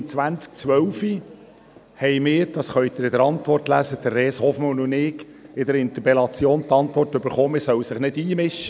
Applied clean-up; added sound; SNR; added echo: none; none; none; none.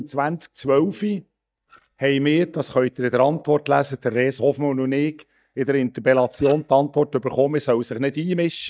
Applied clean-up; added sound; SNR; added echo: neural mask model DeepFilterNet 3.